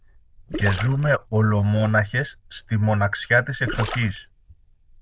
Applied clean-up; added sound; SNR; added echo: neural diffusion model UNIVERSE++.